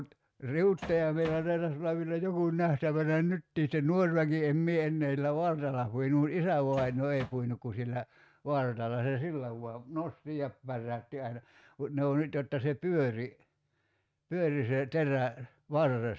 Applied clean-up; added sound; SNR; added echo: neural mask model RNNoise.